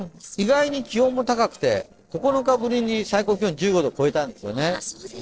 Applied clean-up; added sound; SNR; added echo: neural separator model SepFormer DNS4.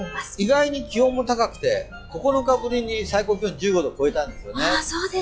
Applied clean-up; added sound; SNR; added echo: classical method log-MMSE.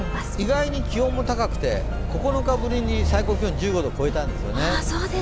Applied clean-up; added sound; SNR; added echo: none; Motor vehicle (road); 0 dB; none.